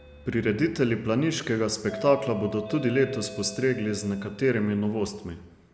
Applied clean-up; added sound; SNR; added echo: none; Doorbell; 17 dB; none.